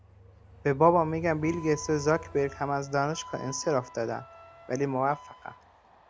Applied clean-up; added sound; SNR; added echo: none; Wind instrument, woodwind instrument + Train; 18 dB; none.